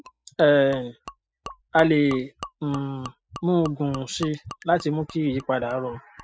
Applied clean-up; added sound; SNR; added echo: classical method spectral subtraction.